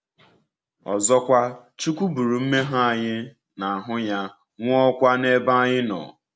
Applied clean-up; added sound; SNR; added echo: none; none; none; none.